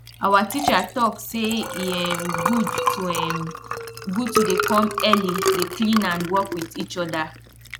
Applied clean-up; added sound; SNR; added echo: none; Liquid; 3 dB; none.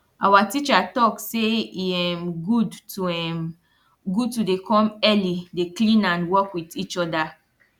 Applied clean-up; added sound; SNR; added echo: none; none; none; none.